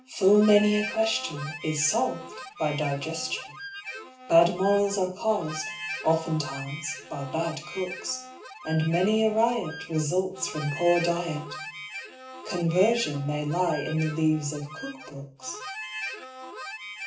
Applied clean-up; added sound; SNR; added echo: none; Harmonica; 12 dB; reverberation time 0.4 s.